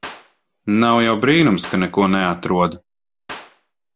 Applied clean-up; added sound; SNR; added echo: none; Clapping; 17 dB; none.